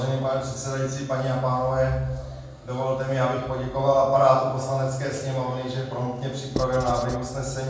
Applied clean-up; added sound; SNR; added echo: none; Writing; 8 dB; reverberation time 1.2 s.